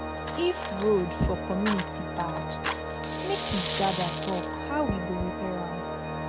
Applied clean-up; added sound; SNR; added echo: none; Organ + Fire; 2 dB; none.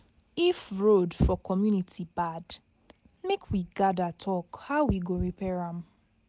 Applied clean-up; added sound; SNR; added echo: none; none; none; none.